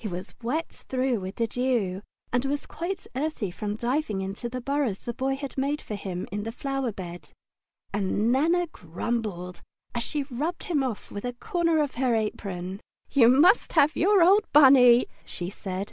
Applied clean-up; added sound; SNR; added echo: none; none; none; none.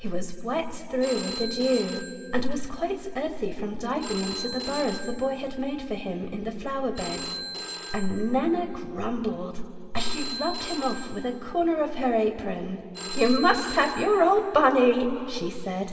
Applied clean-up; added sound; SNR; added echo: none; Telephone; 14 dB; reverberation time 2.3 s.